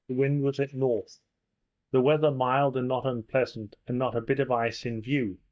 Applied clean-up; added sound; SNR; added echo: neural mask model DeepFilterNet 3.